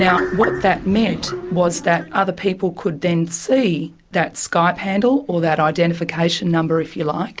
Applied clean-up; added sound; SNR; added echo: none; none; none; none.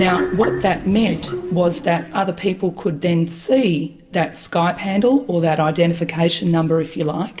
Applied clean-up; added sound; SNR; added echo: none; none; none; reverberation time 1.1 s.